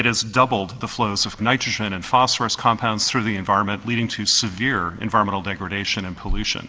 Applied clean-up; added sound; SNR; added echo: none; none; none; none.